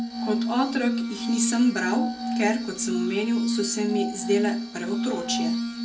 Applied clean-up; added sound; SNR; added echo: none; Glass; 0 dB; reverberation time 0.2 s.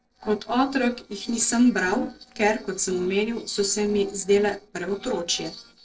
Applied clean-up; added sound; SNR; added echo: neural separator model SepFormer DNS4.